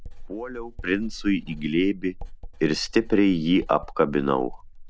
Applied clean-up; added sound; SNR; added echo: none; Writing; 13 dB; none.